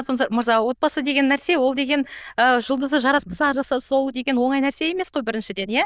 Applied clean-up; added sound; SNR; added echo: neural diffusion model UNIVERSE++.